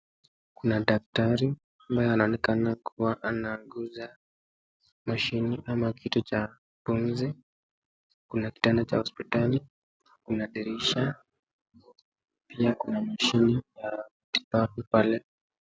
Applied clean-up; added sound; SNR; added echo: none; none; none; none.